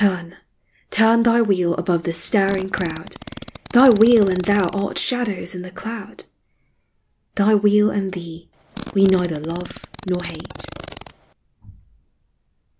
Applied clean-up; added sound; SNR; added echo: none; Fart; 15 dB; none.